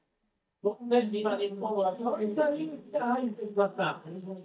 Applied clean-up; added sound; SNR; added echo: neural mask model DeepFilterNet 3.